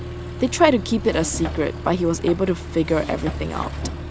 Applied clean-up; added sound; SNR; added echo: none; Accelerating, revving, vroom; 8 dB; none.